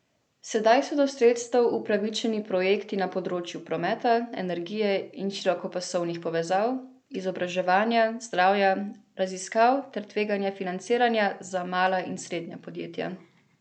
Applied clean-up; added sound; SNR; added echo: none; none; none; none.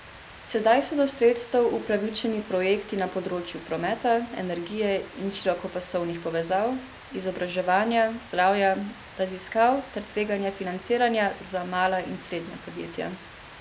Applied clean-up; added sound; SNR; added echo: none; Rain; 18 dB; none.